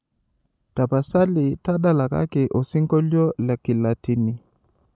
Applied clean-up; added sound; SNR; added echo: none; none; none; none.